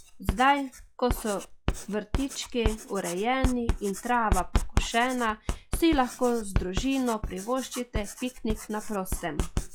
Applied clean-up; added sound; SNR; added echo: classical method log-MMSE.